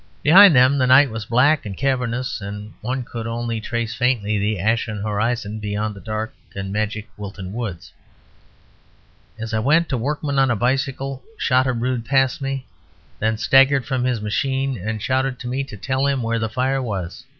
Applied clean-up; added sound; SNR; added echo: none; none; none; none.